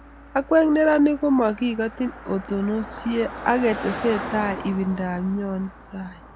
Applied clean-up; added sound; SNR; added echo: none; Car passing by; 13 dB; none.